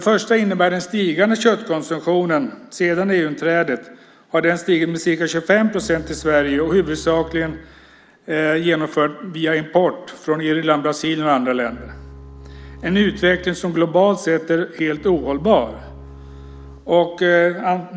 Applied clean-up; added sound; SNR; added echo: none; Bowed string instrument; 20 dB; none.